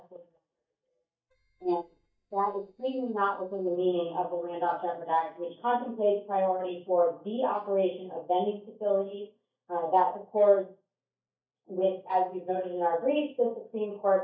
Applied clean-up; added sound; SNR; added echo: neural mask model DeepFilterNet 3.